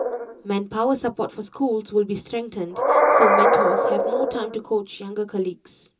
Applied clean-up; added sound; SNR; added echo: none; Animal; -3 dB; reverberation time 0.2 s.